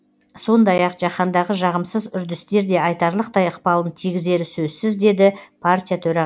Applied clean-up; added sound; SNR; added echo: none; none; none; none.